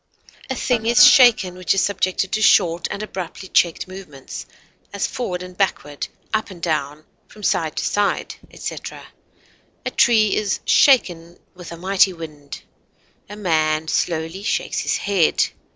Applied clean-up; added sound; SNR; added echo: neural separator model SepFormer DNS4.